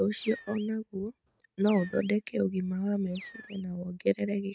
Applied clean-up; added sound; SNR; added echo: neural mask model RNNoise.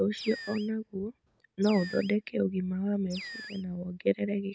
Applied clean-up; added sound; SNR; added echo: none; Animal; 16 dB; none.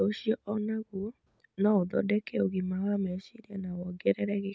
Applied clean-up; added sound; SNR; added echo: none; none; none; none.